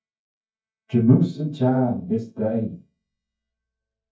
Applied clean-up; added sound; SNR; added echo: neural mask model DeepFilterNet 3.